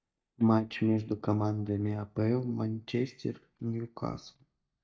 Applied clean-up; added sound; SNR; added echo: neural mask model DeepFilterNet 3.